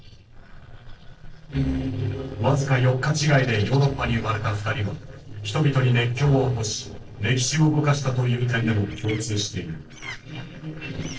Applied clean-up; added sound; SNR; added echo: neural separator model SepFormer DNS4.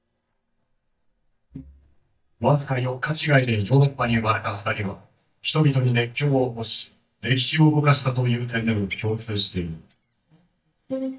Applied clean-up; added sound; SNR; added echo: neural mask model DeepFilterNet 3.